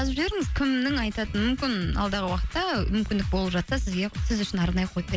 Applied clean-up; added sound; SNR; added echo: none; none; none; none.